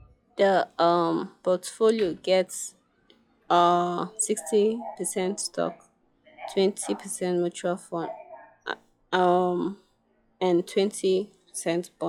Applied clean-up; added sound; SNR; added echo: classical method log-MMSE.